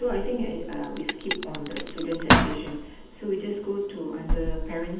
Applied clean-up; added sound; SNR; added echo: none; Bell; -3 dB; reverberation time 0.8 s.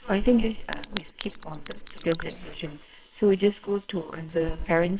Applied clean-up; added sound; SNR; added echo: neural separator model SepFormer WHAMR!.